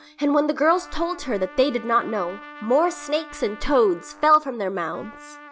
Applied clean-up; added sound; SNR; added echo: none; Trumpet; 20 dB; none.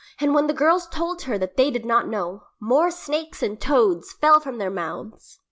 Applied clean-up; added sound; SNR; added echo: none; none; none; none.